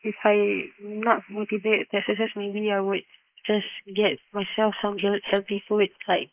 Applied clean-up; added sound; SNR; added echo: neural mask model Resemble Enhance denoiser.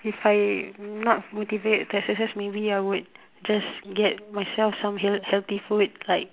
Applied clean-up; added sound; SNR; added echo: none; none; none; none.